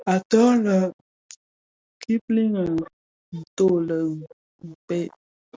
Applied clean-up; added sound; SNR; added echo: none; none; none; none.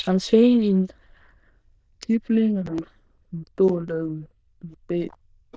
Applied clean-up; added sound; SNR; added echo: neural diffusion model UNIVERSE++.